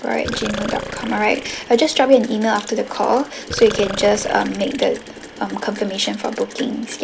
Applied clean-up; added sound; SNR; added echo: none; Burping, eructation + Rain; 12 dB; none.